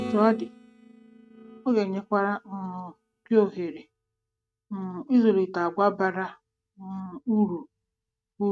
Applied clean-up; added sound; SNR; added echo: neural mask model RNNoise.